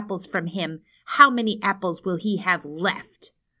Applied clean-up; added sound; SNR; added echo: none; none; none; none.